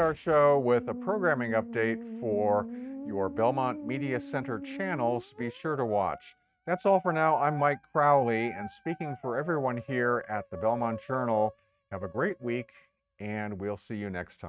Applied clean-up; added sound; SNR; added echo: neural mask model RNNoise.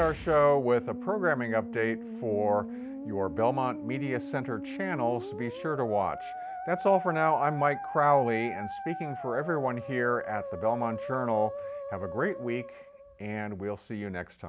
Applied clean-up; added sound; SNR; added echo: none; Musical instrument; 10 dB; none.